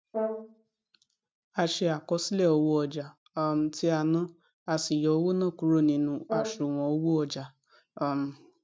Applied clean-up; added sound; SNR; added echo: neural mask model RNNoise.